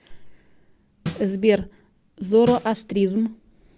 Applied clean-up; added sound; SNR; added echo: none; Snare drum; 12 dB; none.